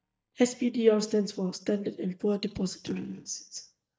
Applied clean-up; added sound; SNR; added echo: neural mask model DeepFilterNet 3.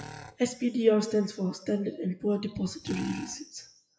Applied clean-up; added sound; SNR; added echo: classical method WPE with log-MMSE.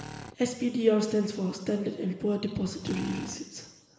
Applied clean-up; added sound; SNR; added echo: none; Drill; 17 dB; reverberation time 1.1 s.